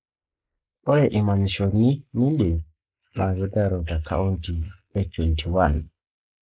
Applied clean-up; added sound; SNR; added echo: neural mask model Resemble Enhance denoiser.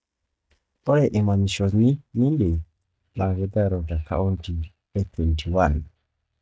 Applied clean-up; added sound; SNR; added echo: neural mask model DeepFilterNet 3.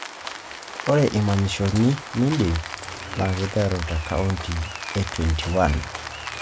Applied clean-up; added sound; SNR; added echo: none; Rain; 11 dB; none.